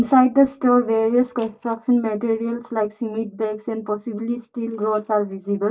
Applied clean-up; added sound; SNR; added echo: neural mask model DeepFilterNet 3.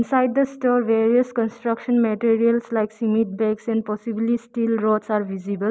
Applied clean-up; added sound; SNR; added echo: none; none; none; none.